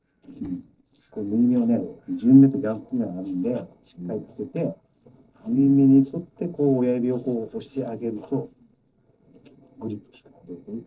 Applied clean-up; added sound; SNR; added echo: neural separator model SepFormer DNS4.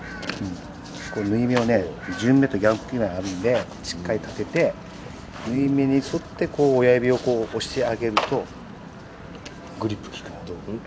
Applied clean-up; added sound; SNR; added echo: none; none; none; none.